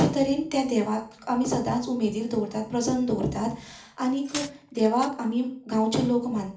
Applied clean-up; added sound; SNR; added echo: none; Glass; 14 dB; reverberation time 0.4 s.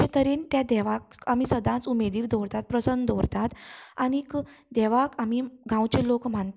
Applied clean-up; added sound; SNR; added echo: none; none; none; none.